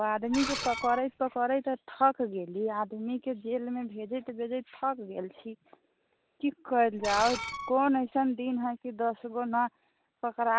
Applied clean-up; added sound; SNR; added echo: none; Screech; 8 dB; none.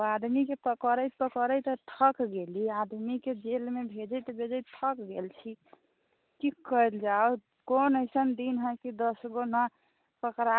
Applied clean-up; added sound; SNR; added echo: none; none; none; none.